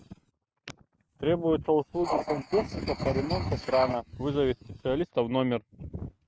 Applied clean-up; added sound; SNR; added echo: neural mask model RNNoise.